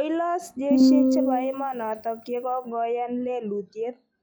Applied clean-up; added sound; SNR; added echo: classical method log-MMSE.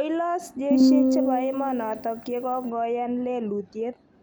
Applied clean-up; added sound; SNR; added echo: none; Piano; -5 dB; none.